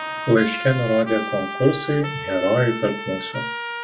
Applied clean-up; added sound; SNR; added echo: none; Trumpet; 9 dB; reverberation time 0.2 s.